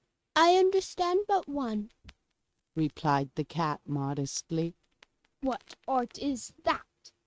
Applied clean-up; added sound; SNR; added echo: neural mask model RNNoise.